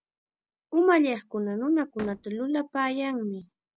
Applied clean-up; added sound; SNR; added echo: none; Slam; 18 dB; none.